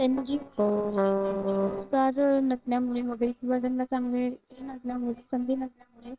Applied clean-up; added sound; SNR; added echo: neural separator model SepFormer WHAMR!.